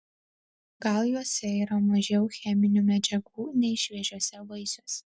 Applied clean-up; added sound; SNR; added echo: none; none; none; none.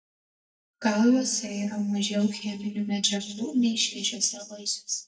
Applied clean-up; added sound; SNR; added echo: neural mask model DeepFilterNet 3.